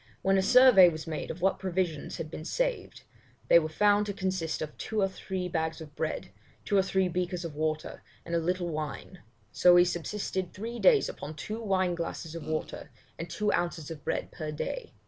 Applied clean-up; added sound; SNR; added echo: none; Fart; 17 dB; none.